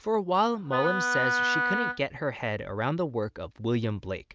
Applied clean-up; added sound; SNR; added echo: none; Wind instrument, woodwind instrument; -1 dB; none.